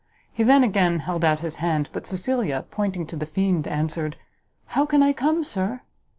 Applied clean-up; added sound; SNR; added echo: neural separator model SepFormer DNS4.